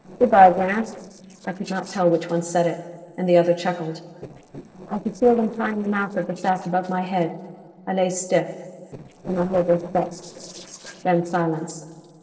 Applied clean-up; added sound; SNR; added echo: neural separator model SepFormer DNS4.